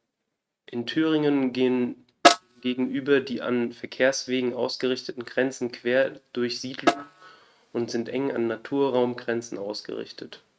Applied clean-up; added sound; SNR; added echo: neural mask model RNNoise.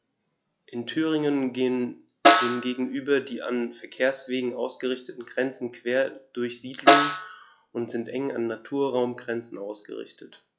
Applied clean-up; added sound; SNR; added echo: classical method log-MMSE.